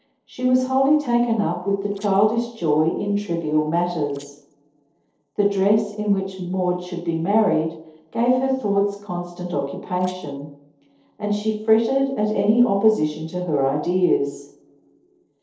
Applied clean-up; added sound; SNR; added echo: neural separator model SepFormer DNS4.